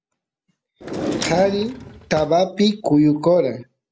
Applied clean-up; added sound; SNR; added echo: none; Drawer open or close; 9 dB; none.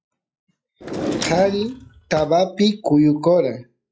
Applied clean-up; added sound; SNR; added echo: classical method log-MMSE.